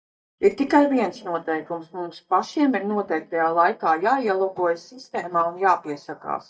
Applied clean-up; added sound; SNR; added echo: neural mask model DeepFilterNet 3.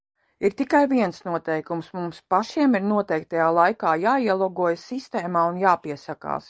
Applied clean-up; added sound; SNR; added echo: none; none; none; none.